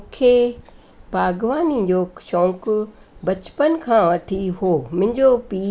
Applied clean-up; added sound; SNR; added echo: none; none; none; none.